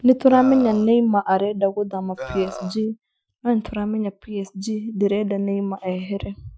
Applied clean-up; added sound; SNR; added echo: classical method Wiener filter.